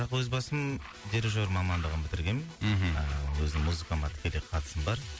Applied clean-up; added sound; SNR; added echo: none; Tools; 17 dB; none.